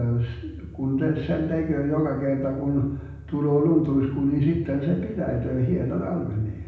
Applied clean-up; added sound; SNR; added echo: none; none; none; reverberation time 0.8 s.